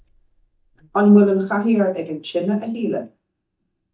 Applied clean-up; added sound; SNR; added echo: neural mask model DeepFilterNet 3.